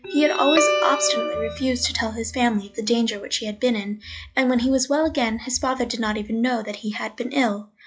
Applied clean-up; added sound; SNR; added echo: classical method log-MMSE.